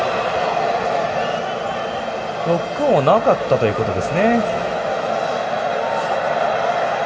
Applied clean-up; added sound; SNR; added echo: none; none; none; reverberation time 1.1 s.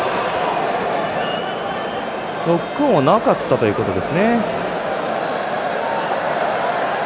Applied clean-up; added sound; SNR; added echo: none; none; none; none.